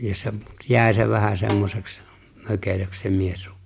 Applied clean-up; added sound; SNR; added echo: none; Snare drum; 13 dB; none.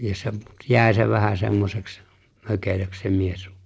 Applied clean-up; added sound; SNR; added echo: neural separator model SepFormer DNS4.